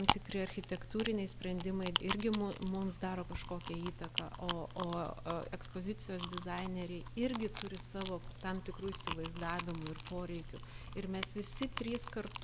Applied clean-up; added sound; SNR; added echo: none; Chewing, mastication; -3 dB; none.